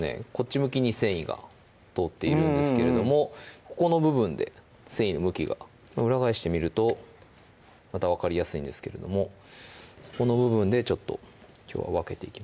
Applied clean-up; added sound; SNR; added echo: none; none; none; none.